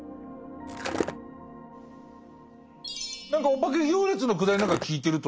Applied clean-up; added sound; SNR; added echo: none; Skateboard; 3 dB; none.